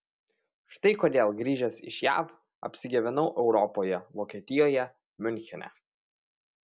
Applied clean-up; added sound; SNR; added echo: none; none; none; none.